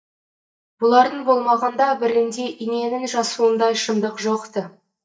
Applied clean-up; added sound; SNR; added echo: neural mask model DeepFilterNet 3.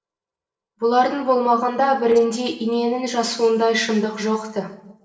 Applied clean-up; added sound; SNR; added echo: neural separator model SepFormer DNS4.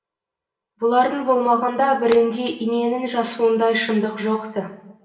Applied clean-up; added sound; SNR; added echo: none; Shatter; 16 dB; reverberation time 0.9 s.